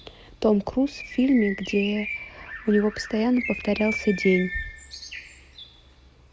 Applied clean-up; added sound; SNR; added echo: none; Bird; 11 dB; none.